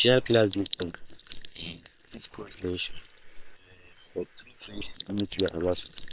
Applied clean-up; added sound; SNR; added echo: neural separator model SepFormer WHAM!.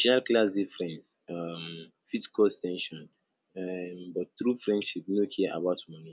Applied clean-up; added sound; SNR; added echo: none; none; none; none.